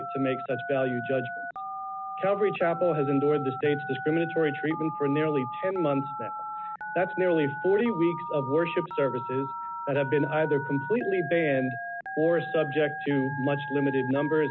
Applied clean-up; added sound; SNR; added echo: none; Telephone; 8 dB; none.